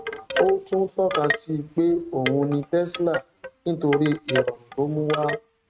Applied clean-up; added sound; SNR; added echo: neural mask model RNNoise.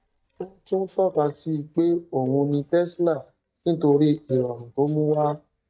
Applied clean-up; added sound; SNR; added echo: neural mask model DeepFilterNet 3.